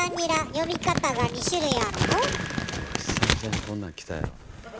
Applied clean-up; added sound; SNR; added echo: none; Crumpling, crinkling; 1 dB; none.